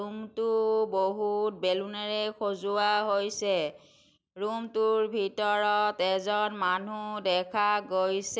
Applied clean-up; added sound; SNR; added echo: none; none; none; none.